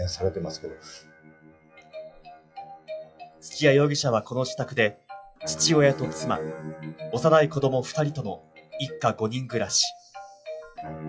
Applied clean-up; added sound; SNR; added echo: classical method WPE with log-MMSE.